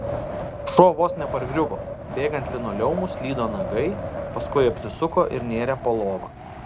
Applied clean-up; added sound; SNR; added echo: none; Wind; 7 dB; none.